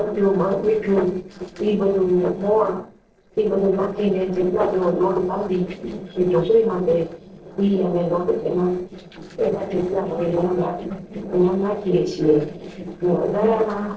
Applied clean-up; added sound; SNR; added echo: neural separator model SepFormer DNS4.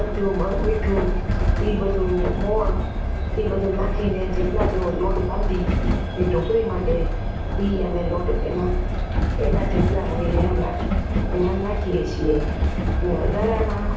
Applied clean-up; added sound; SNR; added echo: none; Train; -3 dB; reverberation time 0.6 s.